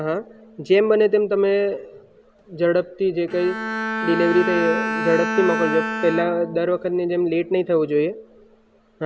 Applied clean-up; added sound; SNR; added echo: none; Bowed string instrument; 8 dB; none.